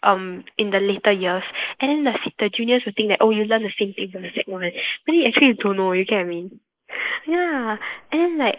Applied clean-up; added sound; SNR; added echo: neural mask model Resemble Enhance denoiser.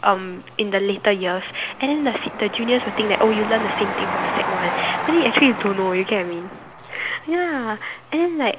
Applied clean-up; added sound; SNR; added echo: none; Train; 8 dB; none.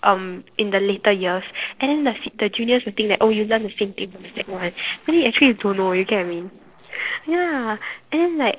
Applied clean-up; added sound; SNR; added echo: neural separator model SepFormer DNS4.